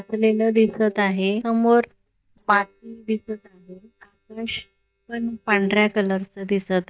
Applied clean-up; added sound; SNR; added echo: neural mask model DeepFilterNet 3.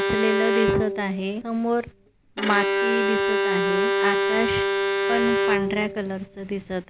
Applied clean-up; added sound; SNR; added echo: none; Bowed string instrument; -3 dB; none.